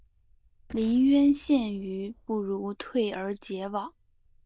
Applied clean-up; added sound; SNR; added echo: neural diffusion model UNIVERSE++.